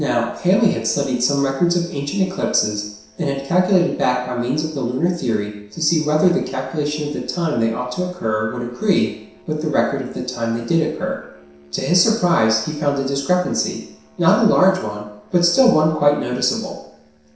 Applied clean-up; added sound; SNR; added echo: neural separator model SepFormer DNS4.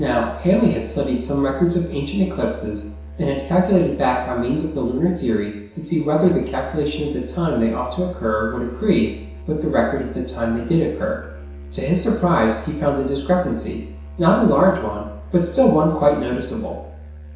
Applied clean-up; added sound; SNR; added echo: none; Musical instrument; 15 dB; reverberation time 0.7 s.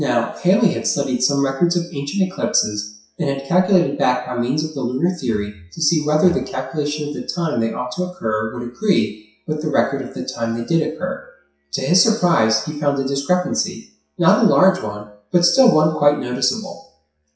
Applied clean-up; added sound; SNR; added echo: classical method WPE with log-MMSE.